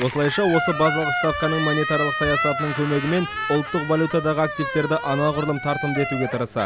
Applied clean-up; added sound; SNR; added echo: none; Squeak; 5 dB; none.